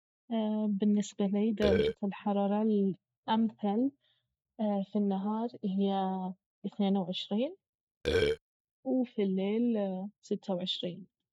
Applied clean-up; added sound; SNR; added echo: neural mask model RNNoise.